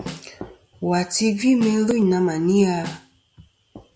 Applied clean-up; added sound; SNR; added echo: none; Snare drum; 18 dB; none.